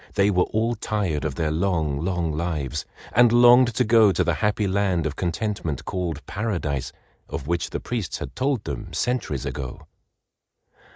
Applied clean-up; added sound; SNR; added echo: neural mask model Resemble Enhance denoiser.